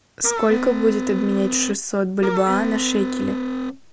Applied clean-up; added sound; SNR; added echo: none; Wind instrument, woodwind instrument; 4 dB; none.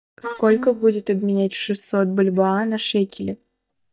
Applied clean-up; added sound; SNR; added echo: neural mask model DeepFilterNet 3.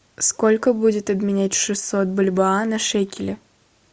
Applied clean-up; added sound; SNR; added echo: none; none; none; none.